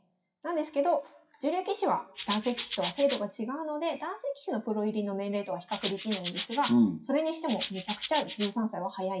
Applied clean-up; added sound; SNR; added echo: classical method WPE with log-MMSE.